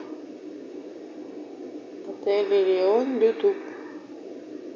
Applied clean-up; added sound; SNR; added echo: none; none; none; none.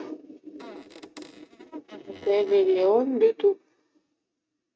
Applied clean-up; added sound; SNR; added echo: neural mask model RNNoise.